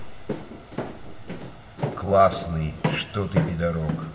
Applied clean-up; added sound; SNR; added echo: none; Walk, footsteps; 5 dB; reverberation time 2.6 s.